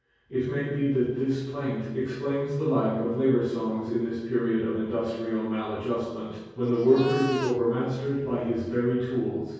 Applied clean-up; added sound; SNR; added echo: none; Livestock, farm animals, working animals; 10 dB; reverberation time 1.3 s.